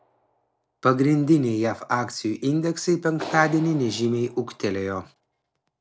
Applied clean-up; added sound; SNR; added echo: none; Clapping; 20 dB; none.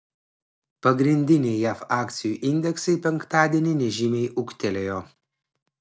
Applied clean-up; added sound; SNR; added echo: none; none; none; none.